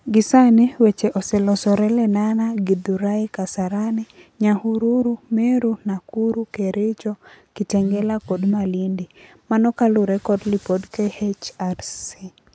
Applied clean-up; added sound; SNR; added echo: none; none; none; none.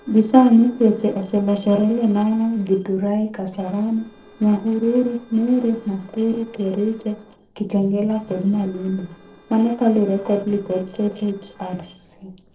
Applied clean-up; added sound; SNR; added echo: neural separator model SepFormer DNS4.